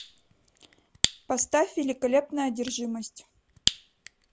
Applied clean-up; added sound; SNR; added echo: none; Fire; 5 dB; none.